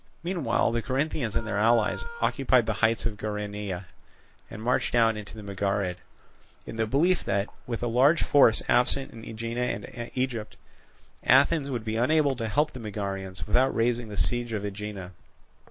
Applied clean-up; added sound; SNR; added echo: none; Wind instrument, woodwind instrument; 17 dB; none.